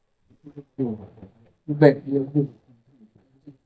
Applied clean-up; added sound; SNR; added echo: neural mask model DeepFilterNet 3.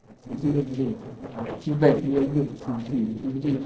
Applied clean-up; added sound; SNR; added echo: neural separator model SepFormer DNS4.